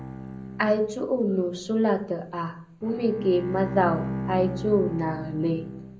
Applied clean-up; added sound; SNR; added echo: none; Bowed string instrument; 10 dB; reverberation time 0.5 s.